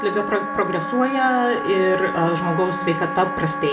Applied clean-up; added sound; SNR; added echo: none; Wind instrument, woodwind instrument; 6 dB; reverberation time 1.8 s.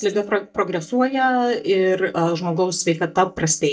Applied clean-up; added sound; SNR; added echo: neural mask model DeepFilterNet 3.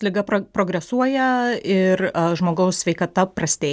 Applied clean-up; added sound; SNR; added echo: none; none; none; none.